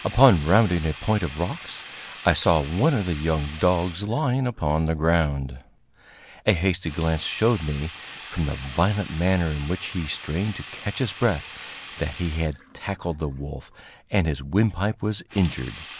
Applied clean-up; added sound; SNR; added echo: none; Sink (filling or washing); 15 dB; none.